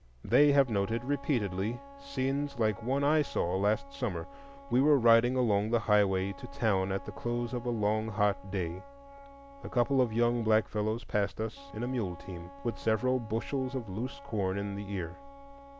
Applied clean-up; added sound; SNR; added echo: none; Wind instrument, woodwind instrument; 20 dB; none.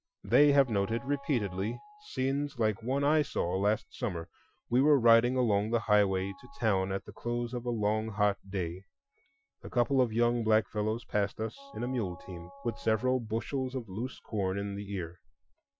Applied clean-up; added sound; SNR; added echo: classical method Wiener filter.